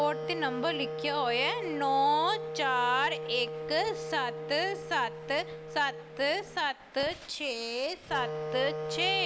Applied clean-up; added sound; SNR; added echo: none; Wind instrument, woodwind instrument; 7 dB; none.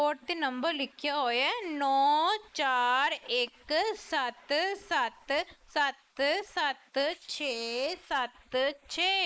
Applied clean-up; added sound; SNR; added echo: neural mask model Resemble Enhance denoiser.